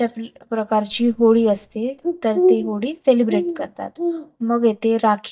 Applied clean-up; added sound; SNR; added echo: neural mask model DeepFilterNet 3.